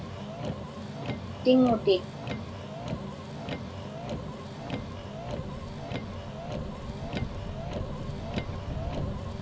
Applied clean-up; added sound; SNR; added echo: none; Motor vehicle (road); 2 dB; none.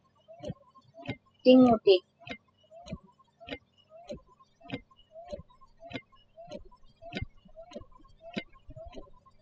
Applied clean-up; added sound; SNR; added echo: classical method spectral subtraction.